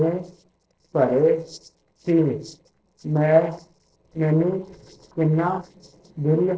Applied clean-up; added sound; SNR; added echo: neural separator model SepFormer DNS4.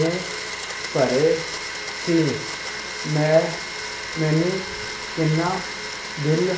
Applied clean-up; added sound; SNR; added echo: none; Domestic sounds, home sounds; 7 dB; reverberation time 0.7 s.